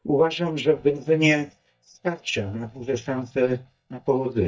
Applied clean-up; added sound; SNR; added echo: neural mask model DeepFilterNet 3.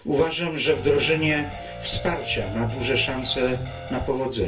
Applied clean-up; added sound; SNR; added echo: none; Guitar; 9 dB; reverberation time 0.2 s.